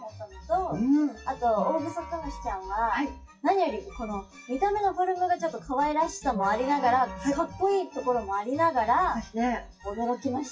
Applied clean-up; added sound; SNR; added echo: classical method WPE with log-MMSE.